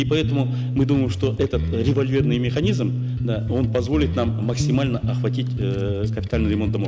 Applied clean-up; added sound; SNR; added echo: none; Bass guitar; 0 dB; none.